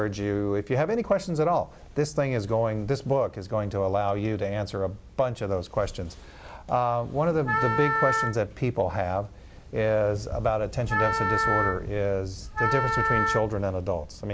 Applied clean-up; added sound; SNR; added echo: none; Wind instrument, woodwind instrument; 1 dB; none.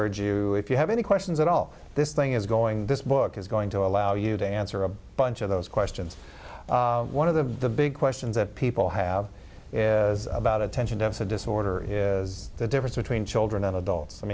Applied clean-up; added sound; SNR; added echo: none; none; none; none.